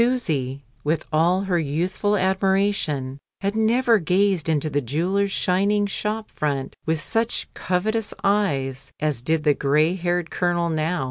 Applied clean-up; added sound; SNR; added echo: none; none; none; none.